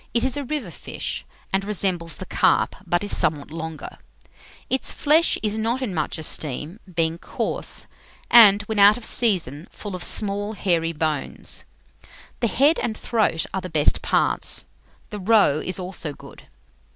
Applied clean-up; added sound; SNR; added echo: none; none; none; none.